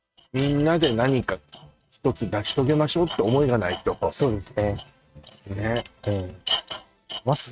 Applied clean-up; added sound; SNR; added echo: neural mask model RNNoise.